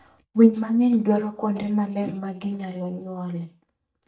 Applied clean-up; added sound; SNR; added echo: neural mask model DeepFilterNet 3.